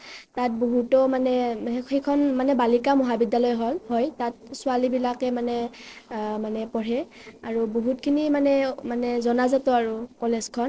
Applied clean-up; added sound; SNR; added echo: neural separator model SepFormer DNS4.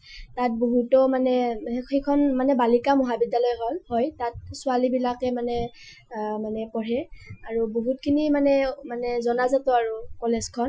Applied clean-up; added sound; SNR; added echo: classical method Wiener filter.